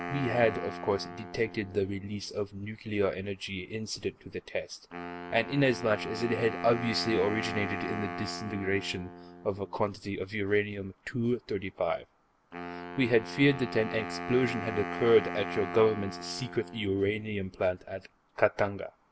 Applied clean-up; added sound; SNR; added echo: none; Wind instrument, woodwind instrument; 10 dB; none.